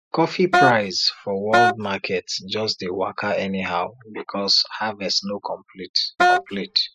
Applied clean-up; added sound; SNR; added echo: classical method spectral subtraction.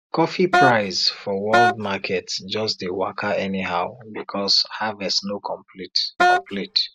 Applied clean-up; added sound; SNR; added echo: none; Wind instrument, woodwind instrument; -3 dB; none.